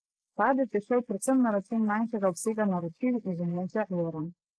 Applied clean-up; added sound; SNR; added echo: neural mask model Resemble Enhance denoiser.